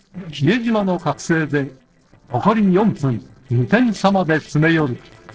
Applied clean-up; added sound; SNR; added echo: neural separator model SepFormer DNS4.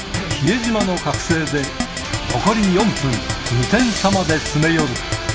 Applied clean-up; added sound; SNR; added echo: none; Keyboard (musical); 8 dB; none.